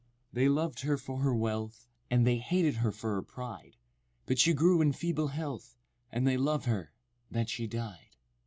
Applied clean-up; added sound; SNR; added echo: none; none; none; none.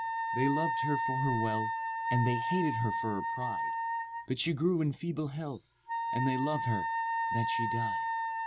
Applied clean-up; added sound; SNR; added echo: none; Wind instrument, woodwind instrument; 0 dB; none.